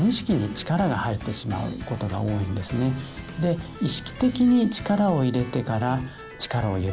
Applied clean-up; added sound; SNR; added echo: none; none; none; none.